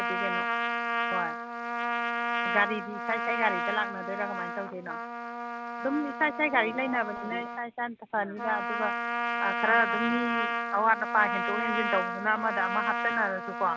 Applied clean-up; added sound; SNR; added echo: none; Trumpet; 1 dB; none.